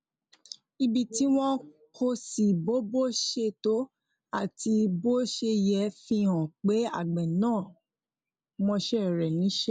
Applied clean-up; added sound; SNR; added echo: none; none; none; none.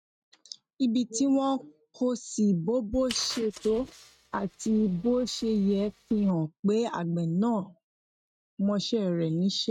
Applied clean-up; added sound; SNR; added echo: neural mask model RNNoise.